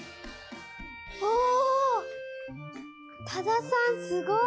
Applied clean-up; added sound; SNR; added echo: classical method log-MMSE.